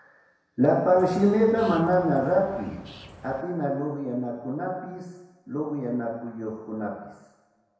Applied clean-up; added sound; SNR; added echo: none; Bird; 19 dB; reverberation time 1.0 s.